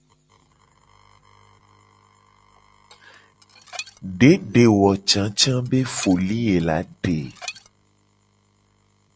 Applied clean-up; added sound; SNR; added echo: none; Dishes, pots, and pans; 19 dB; none.